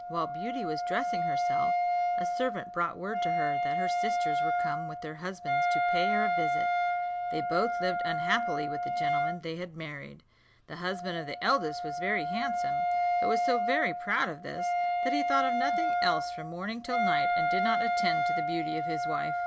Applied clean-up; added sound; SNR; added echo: none; Wind instrument, woodwind instrument; -4 dB; none.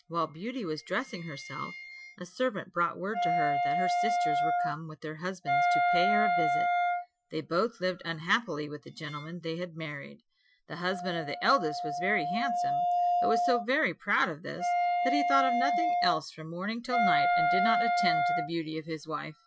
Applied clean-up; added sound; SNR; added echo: classical method Wiener filter.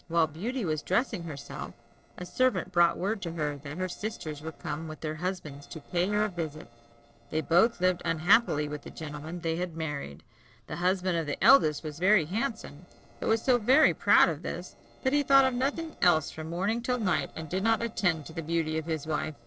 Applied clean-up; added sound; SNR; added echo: neural separator model SepFormer DNS4.